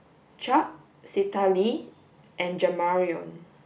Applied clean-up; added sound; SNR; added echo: none; none; none; none.